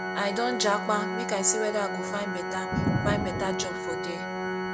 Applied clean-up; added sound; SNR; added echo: none; Organ + Thunder; 0 dB; none.